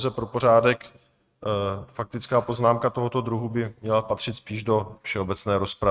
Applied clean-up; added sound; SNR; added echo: neural mask model RNNoise.